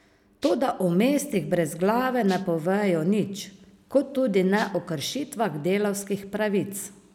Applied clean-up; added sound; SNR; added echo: none; Rattle (instrument); 19 dB; none.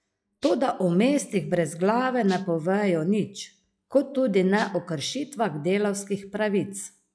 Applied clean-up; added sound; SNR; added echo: classical method log-MMSE.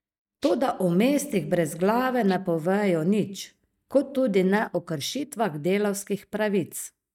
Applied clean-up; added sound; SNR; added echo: neural mask model DeepFilterNet 3.